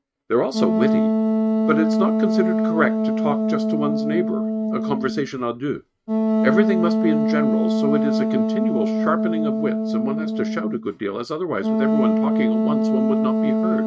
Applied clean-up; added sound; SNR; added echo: neural mask model RNNoise.